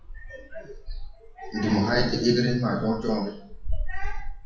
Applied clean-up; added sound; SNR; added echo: classical method WPE with log-MMSE.